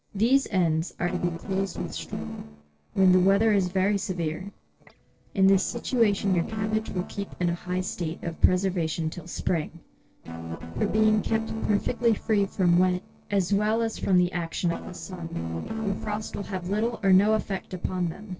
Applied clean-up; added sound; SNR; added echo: neural separator model SepFormer DNS4.